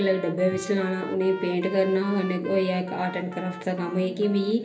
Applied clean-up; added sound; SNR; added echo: none; Trumpet; 16 dB; reverberation time 0.3 s.